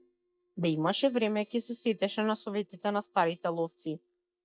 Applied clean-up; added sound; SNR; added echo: neural mask model DeepFilterNet 3.